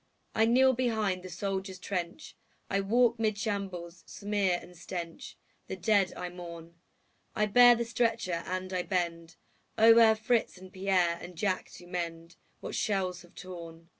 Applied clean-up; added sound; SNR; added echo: none; none; none; none.